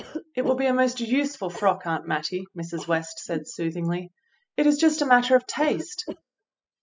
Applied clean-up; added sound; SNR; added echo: classical method spectral subtraction.